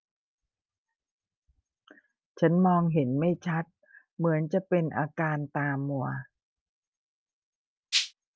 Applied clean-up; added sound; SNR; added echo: none; Rattle (instrument); -1 dB; none.